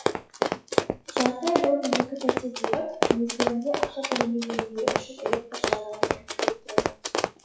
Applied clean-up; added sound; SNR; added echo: classical method WPE with log-MMSE.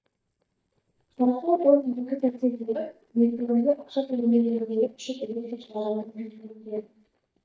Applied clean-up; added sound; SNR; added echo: neural mask model DeepFilterNet 3.